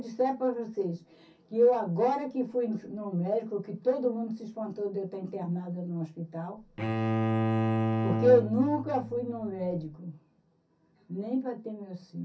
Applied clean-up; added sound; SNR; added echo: none; Bowed string instrument; 0 dB; reverberation time 0.3 s.